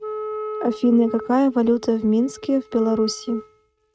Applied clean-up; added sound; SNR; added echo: neural mask model RNNoise.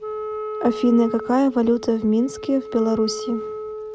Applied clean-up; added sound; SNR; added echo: none; Wind instrument, woodwind instrument; 9 dB; none.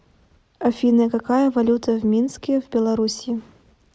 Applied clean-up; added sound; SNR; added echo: none; none; none; none.